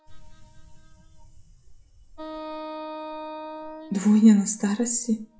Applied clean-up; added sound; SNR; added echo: classical method log-MMSE.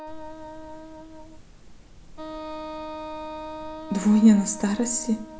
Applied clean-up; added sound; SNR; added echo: none; Wind instrument, woodwind instrument; 12 dB; none.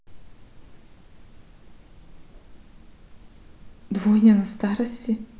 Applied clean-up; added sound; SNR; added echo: none; none; none; none.